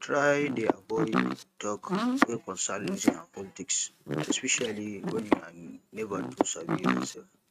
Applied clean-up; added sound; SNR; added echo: neural mask model RNNoise.